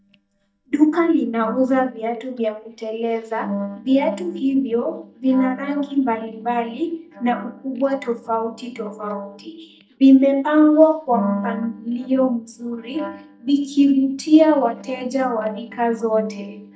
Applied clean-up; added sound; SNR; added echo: neural mask model DeepFilterNet 3.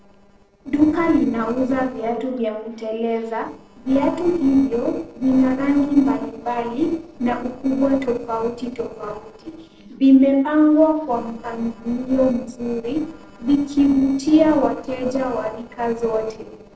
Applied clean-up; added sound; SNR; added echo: neural separator model SepFormer DNS4.